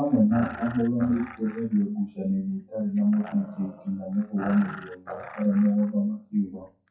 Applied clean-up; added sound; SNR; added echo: classical method WPE with log-MMSE.